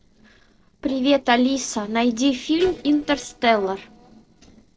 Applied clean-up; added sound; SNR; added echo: neural separator model SepFormer DNS4.